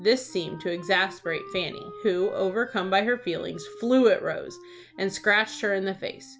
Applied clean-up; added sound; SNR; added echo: none; Wind instrument, woodwind instrument; 19 dB; none.